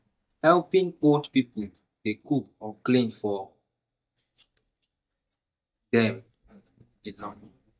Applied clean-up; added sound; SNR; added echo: neural mask model DeepFilterNet 3.